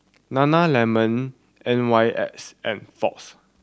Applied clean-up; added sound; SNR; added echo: none; none; none; none.